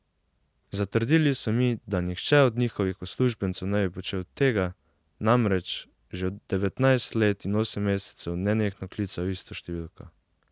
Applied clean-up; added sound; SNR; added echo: none; none; none; none.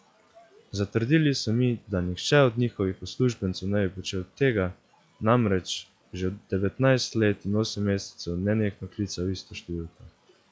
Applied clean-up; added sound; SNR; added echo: classical method log-MMSE.